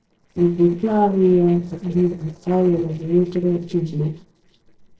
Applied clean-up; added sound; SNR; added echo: neural separator model SepFormer DNS4.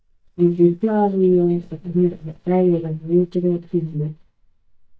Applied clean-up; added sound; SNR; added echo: neural mask model DeepFilterNet 3.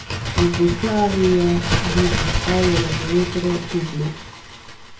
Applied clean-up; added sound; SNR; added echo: none; Bird; 3 dB; reverberation time 0.3 s.